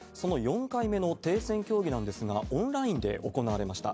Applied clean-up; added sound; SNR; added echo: none; none; none; none.